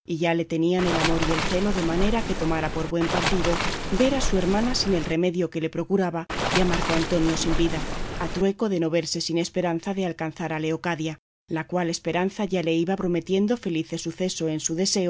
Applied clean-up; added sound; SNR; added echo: none; Waves, surf; 1 dB; none.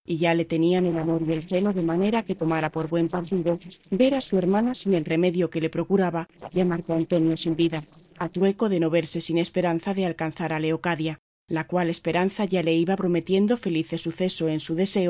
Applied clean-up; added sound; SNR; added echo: neural separator model SepFormer DNS4.